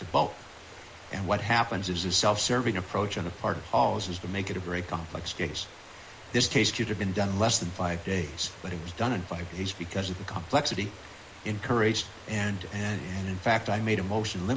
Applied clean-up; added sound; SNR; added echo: none; Stream; 19 dB; reverberation time 0.7 s.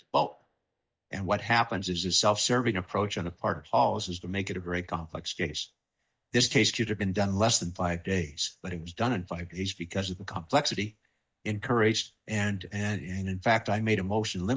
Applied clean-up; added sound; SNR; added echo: neural mask model DeepFilterNet 3.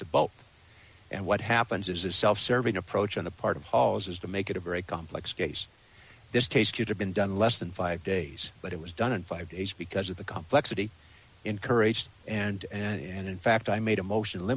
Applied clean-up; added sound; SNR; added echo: none; none; none; none.